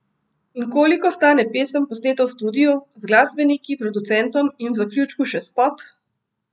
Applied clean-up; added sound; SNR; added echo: none; none; none; none.